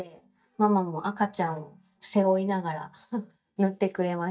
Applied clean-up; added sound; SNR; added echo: neural mask model DeepFilterNet 3.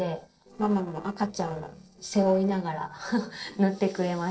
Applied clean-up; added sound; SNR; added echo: neural separator model SepFormer DNS4.